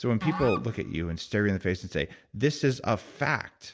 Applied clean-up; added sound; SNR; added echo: none; Musical instrument; 12 dB; none.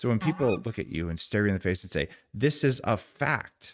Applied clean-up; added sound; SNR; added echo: neural mask model RNNoise.